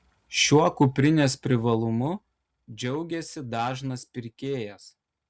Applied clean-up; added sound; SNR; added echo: none; none; none; none.